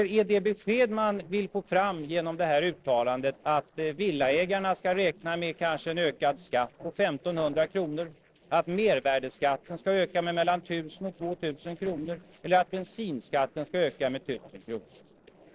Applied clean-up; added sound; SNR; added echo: neural separator model SepFormer DNS4.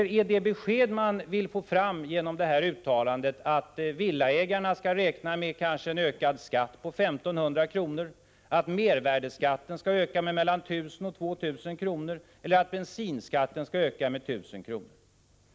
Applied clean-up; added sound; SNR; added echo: none; none; none; none.